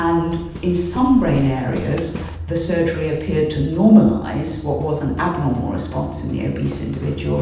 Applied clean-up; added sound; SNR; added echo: none; Hammer; 18 dB; reverberation time 0.9 s.